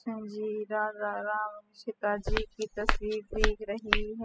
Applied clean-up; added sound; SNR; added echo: classical method spectral subtraction.